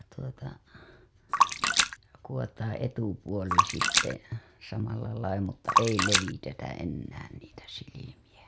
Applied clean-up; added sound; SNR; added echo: none; Splash, splatter; -5 dB; none.